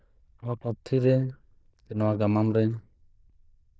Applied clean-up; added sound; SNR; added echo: neural diffusion model UNIVERSE++.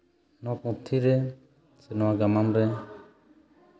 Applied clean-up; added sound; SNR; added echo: none; none; none; none.